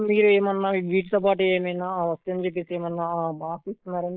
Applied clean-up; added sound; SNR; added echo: neural mask model Resemble Enhance denoiser.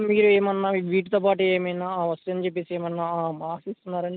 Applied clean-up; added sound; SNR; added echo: none; none; none; none.